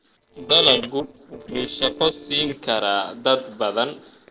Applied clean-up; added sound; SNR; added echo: neural separator model SepFormer DNS4.